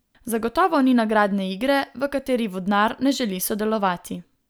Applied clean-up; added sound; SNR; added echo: none; none; none; none.